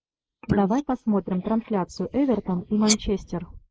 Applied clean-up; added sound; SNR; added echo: neural mask model Resemble Enhance denoiser.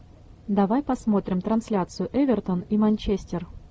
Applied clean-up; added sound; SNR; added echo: none; none; none; none.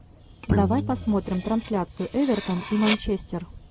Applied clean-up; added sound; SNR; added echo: none; Cutlery, silverware + Guitar; 4 dB; none.